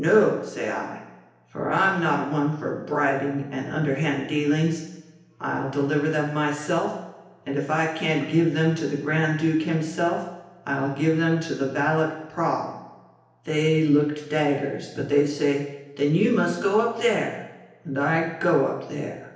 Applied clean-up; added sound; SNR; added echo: none; none; none; reverberation time 0.9 s.